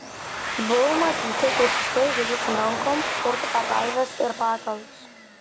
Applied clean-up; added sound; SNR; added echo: none; Domestic sounds, home sounds; 2 dB; none.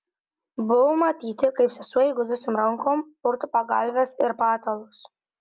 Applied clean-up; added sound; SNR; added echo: none; none; none; none.